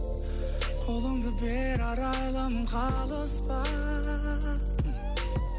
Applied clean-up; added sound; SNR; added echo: none; Meow; 18 dB; none.